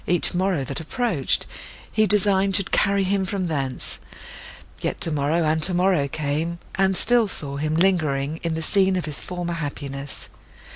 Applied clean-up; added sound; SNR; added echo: none; none; none; none.